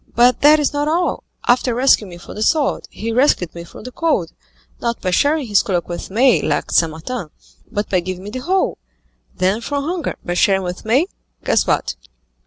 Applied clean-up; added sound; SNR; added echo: none; none; none; none.